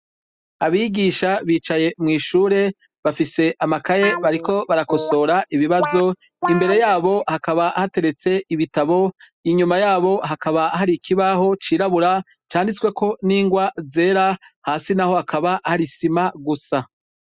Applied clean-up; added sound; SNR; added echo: classical method spectral subtraction.